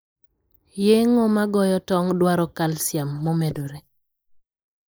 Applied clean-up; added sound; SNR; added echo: neural mask model Resemble Enhance denoiser.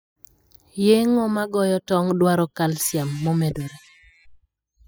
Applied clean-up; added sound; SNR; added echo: classical method spectral subtraction.